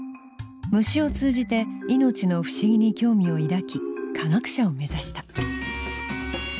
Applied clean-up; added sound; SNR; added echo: none; none; none; none.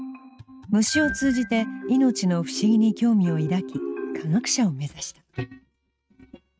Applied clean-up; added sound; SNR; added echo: neural mask model RNNoise.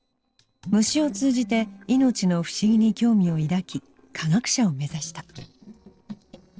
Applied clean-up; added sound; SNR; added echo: neural separator model SepFormer DNS4.